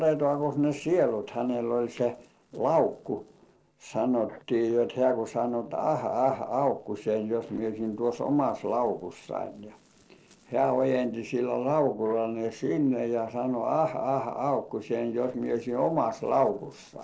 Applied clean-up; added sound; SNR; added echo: neural separator model SepFormer DNS4.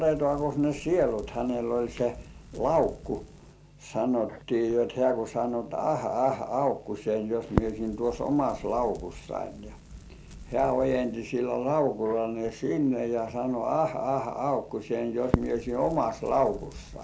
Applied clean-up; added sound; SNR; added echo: none; Crackle; 13 dB; none.